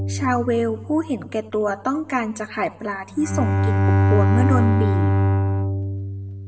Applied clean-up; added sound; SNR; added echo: none; Bowed string instrument; -4 dB; reverberation time 1.0 s.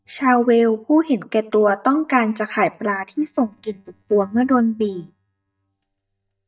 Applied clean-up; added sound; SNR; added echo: neural mask model DeepFilterNet 3.